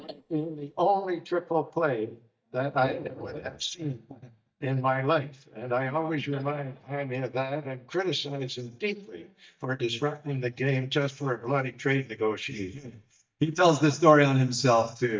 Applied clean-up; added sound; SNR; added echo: neural mask model DeepFilterNet 3.